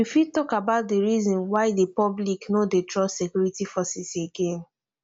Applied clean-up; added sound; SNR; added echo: none; none; none; none.